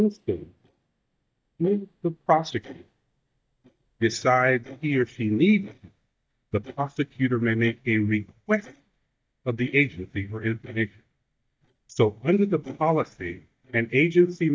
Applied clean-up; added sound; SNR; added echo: neural mask model DeepFilterNet 3.